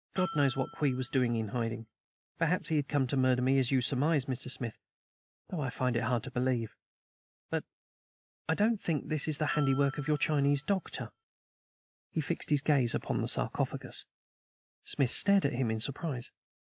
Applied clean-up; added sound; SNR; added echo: none; Bell; 13 dB; none.